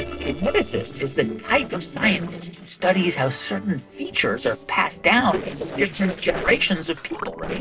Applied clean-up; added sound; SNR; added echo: neural separator model SepFormer DNS4.